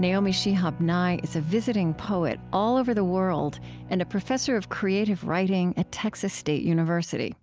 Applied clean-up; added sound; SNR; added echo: none; none; none; none.